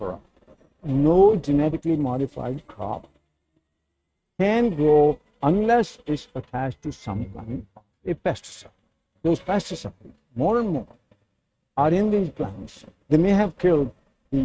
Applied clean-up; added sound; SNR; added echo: neural mask model RNNoise.